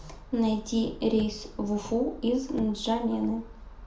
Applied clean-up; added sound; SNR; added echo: none; Car; 15 dB; reverberation time 0.4 s.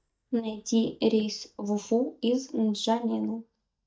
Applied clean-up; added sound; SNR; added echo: neural mask model DeepFilterNet 3.